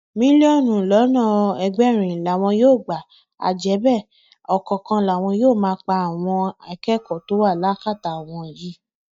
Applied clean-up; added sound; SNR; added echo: neural mask model DeepFilterNet 3.